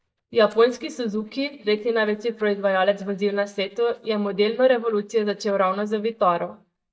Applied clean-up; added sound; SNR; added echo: neural mask model DeepFilterNet 3.